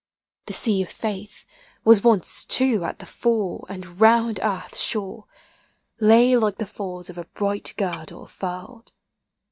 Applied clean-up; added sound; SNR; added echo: neural mask model RNNoise.